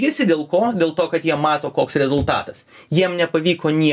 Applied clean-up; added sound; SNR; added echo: none; none; none; none.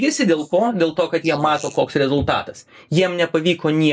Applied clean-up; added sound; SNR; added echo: neural mask model Resemble Enhance denoiser.